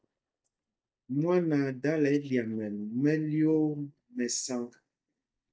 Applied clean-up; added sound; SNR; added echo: neural mask model DeepFilterNet 3.